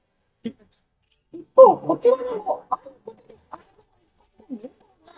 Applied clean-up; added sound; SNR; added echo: neural mask model DeepFilterNet 3.